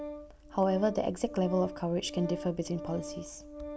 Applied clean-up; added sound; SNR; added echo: none; Organ; 10 dB; none.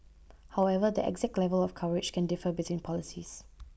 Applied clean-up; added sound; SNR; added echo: none; none; none; none.